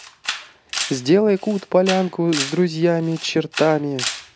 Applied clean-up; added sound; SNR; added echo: none; Camera; 10 dB; none.